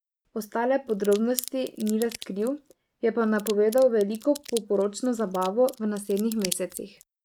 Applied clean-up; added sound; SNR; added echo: neural mask model RNNoise.